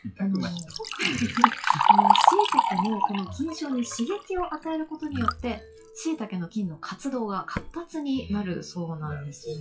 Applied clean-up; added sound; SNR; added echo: classical method WPE with log-MMSE.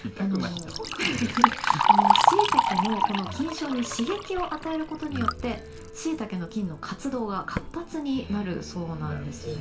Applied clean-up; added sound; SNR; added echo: none; Liquid; -3 dB; reverberation time 0.3 s.